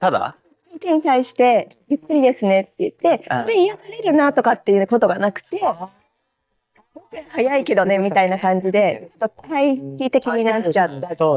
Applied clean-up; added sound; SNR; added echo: neural mask model DeepFilterNet 3.